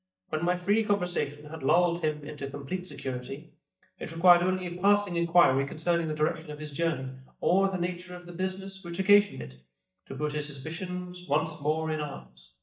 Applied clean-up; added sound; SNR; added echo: neural mask model DeepFilterNet 3.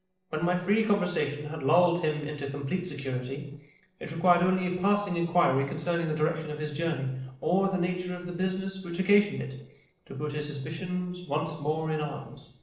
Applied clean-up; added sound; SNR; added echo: neural separator model SepFormer DNS4.